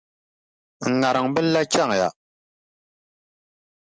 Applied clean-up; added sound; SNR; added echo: none; none; none; none.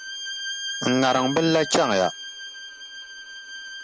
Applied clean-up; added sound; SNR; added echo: none; Bowed string instrument; 9 dB; none.